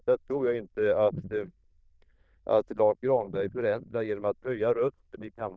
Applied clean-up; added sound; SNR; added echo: neural diffusion model UNIVERSE++.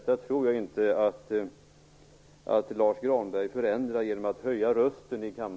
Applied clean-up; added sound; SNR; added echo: none; none; none; none.